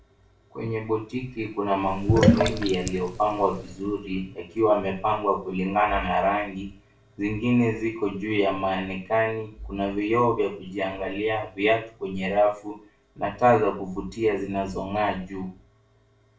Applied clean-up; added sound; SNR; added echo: none; Sink (filling or washing); -1 dB; reverberation time 0.3 s.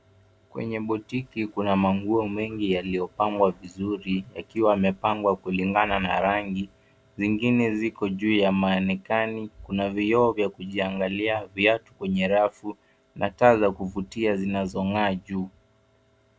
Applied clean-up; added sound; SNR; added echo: none; none; none; none.